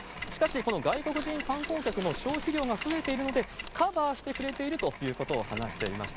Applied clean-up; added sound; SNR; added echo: none; Mechanisms; 9 dB; none.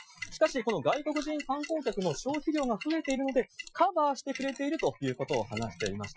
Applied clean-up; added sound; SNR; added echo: classical method Wiener filter.